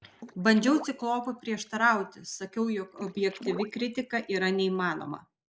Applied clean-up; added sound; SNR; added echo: neural mask model Resemble Enhance denoiser.